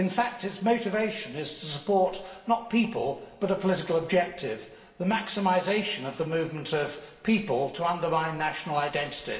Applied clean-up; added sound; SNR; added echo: none; none; none; reverberation time 1.1 s.